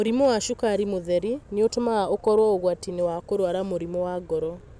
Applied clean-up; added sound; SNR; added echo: none; none; none; none.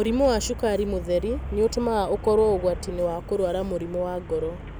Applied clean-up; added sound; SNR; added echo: none; Traffic noise, roadway noise; 11 dB; none.